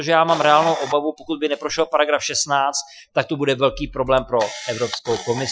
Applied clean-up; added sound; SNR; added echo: classical method Wiener filter.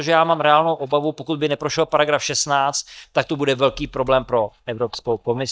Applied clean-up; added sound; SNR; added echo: neural mask model DeepFilterNet 3.